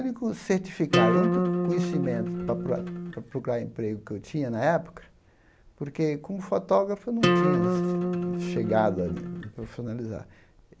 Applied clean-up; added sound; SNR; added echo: none; Acoustic guitar; -3 dB; none.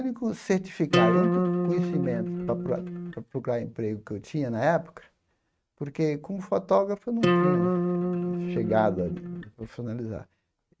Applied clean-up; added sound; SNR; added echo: neural mask model RNNoise.